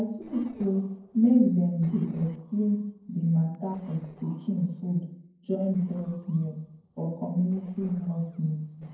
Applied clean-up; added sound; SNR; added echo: neural separator model SepFormer DNS4.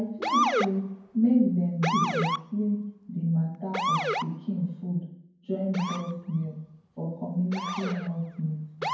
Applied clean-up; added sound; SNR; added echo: none; Motor vehicle (road) / Siren; 4 dB; reverberation time 0.9 s.